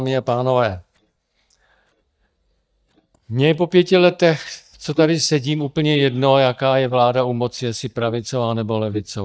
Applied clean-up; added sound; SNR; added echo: neural mask model DeepFilterNet 3.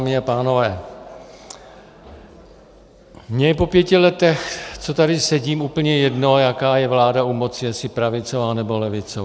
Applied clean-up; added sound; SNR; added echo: none; none; none; none.